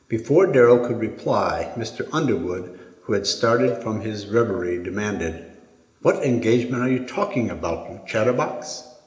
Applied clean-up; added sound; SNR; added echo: none; Cowbell; 14 dB; reverberation time 0.8 s.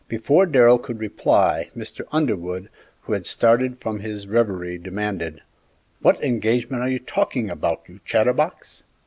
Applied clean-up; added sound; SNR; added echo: none; none; none; none.